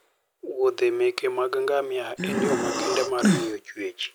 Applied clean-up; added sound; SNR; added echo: none; Breathing; -1 dB; none.